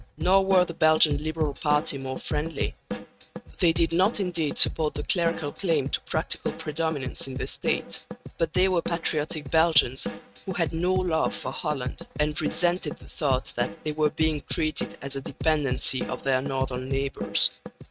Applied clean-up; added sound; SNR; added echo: neural mask model RNNoise.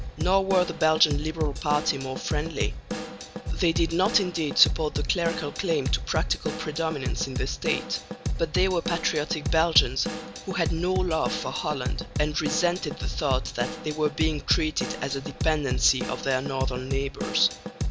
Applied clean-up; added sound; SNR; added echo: none; Drum / Drum kit; 3 dB; none.